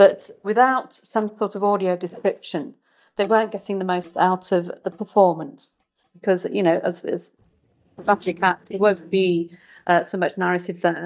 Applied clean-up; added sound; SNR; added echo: neural mask model DeepFilterNet 3.